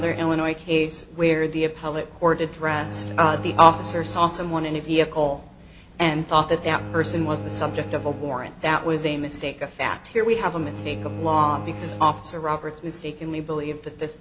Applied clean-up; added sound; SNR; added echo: none; Bowed string instrument; 13 dB; none.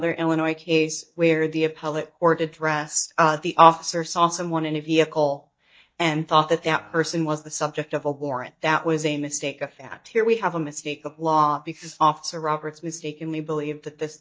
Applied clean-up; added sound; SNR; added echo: neural mask model DeepFilterNet 3.